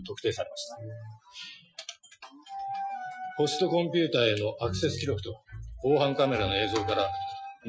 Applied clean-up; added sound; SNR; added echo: classical method Wiener filter.